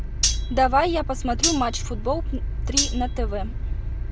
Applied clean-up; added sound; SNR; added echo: none; Cutlery, silverware; 6 dB; none.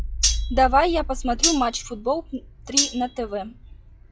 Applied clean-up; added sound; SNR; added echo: classical method log-MMSE.